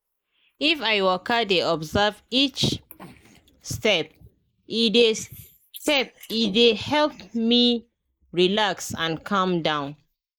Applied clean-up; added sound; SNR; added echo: neural mask model Resemble Enhance denoiser.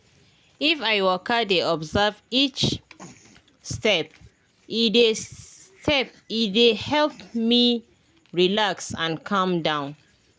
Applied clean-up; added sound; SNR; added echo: none; none; none; none.